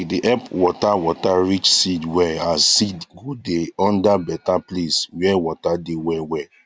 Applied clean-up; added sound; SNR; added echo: none; none; none; none.